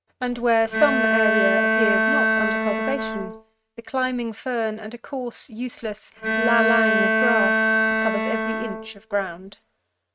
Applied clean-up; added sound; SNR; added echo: neural mask model RNNoise.